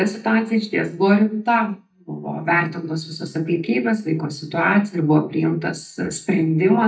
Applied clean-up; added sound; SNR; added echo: neural mask model DeepFilterNet 3.